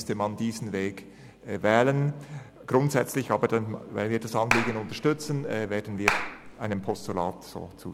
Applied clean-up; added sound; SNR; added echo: none; Clapping; 3 dB; none.